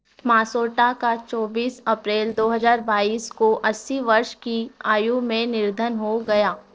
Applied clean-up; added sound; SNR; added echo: neural separator model SepFormer DNS4.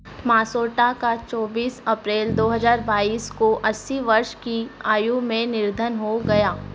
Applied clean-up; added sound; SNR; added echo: none; Bass guitar; 13 dB; none.